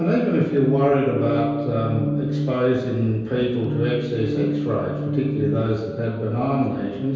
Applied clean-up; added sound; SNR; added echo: none; Organ; 3 dB; reverberation time 1.2 s.